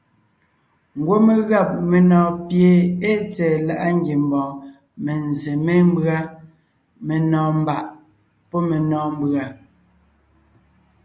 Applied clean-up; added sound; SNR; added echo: none; none; none; none.